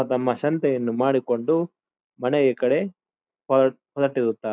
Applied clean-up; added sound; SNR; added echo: none; none; none; none.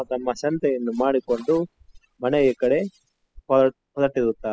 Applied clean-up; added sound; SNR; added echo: classical method spectral subtraction.